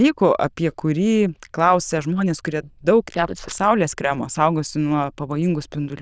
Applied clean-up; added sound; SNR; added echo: neural diffusion model UNIVERSE++.